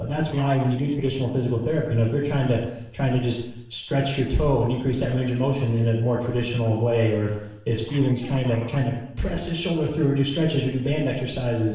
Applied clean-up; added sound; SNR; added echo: neural separator model SepFormer DNS4.